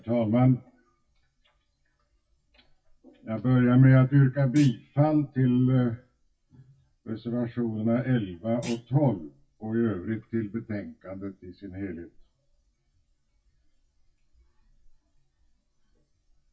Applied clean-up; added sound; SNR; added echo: classical method WPE with log-MMSE.